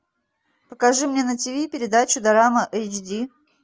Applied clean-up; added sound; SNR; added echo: none; none; none; none.